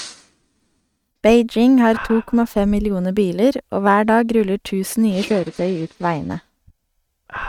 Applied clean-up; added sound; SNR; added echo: neural mask model RNNoise.